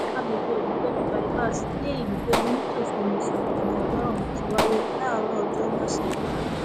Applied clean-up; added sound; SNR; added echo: none; Gunshot, gunfire; -4 dB; none.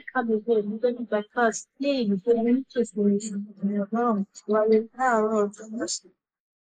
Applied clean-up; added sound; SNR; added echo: neural mask model Resemble Enhance denoiser.